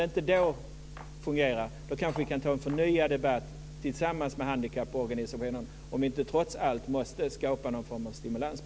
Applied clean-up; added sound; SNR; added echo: none; Cutlery, silverware; 19 dB; none.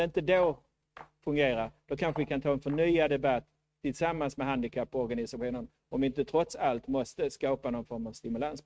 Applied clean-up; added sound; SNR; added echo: neural mask model RNNoise.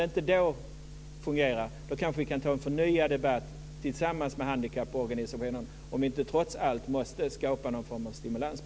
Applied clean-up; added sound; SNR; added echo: none; none; none; none.